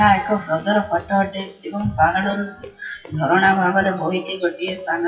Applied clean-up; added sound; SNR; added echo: classical method WPE with log-MMSE.